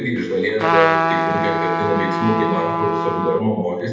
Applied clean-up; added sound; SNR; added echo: none; Trumpet; 0 dB; reverberation time 0.8 s.